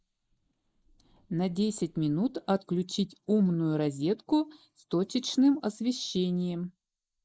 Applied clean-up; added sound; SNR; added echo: neural mask model Resemble Enhance denoiser.